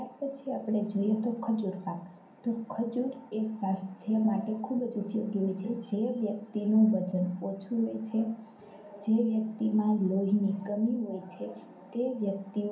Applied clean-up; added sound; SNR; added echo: none; none; none; reverberation time 0.6 s.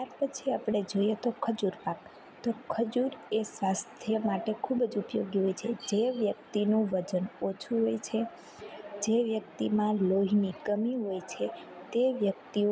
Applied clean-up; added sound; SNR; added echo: none; none; none; none.